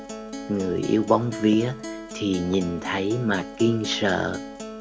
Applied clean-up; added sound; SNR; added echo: none; Acoustic guitar; 11 dB; none.